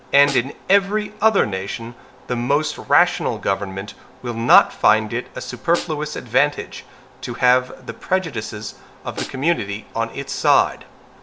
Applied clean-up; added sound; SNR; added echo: none; Snare drum; 16 dB; none.